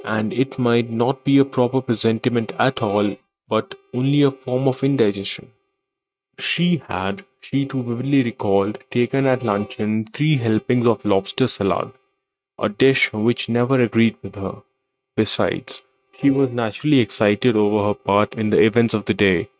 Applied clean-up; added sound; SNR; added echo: neural mask model RNNoise.